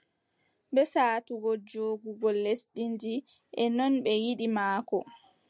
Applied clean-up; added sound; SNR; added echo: none; none; none; none.